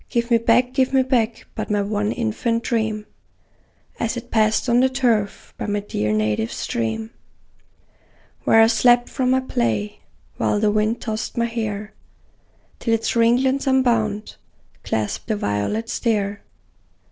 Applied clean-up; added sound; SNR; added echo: none; none; none; none.